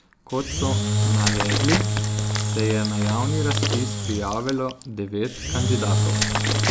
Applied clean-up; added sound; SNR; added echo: none; Engine / Drill; -5 dB; none.